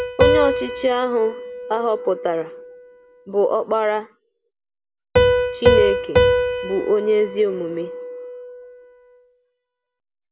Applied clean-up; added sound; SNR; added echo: none; Piano; -1 dB; none.